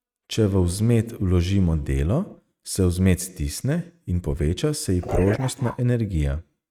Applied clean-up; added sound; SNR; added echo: neural mask model RNNoise.